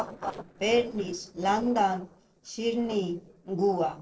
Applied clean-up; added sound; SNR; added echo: neural separator model SepFormer DNS4.